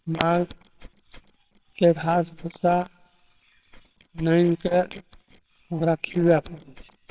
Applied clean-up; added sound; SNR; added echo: neural separator model SepFormer WHAMR!.